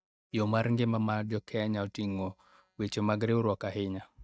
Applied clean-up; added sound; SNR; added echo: neural mask model DeepFilterNet 3.